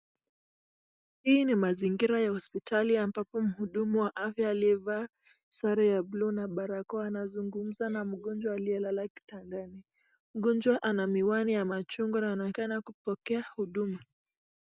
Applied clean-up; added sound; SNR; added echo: none; none; none; none.